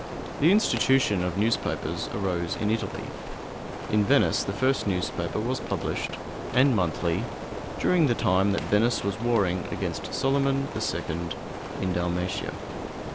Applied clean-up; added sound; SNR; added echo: none; Rain; 8 dB; none.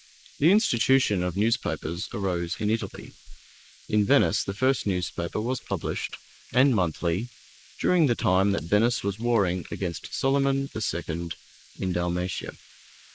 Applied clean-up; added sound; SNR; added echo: neural mask model Resemble Enhance denoiser.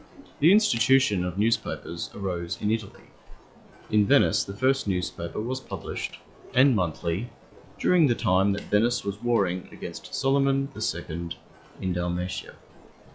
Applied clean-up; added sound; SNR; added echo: classical method log-MMSE.